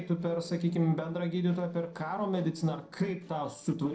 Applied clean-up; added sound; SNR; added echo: neural separator model SepFormer DNS4.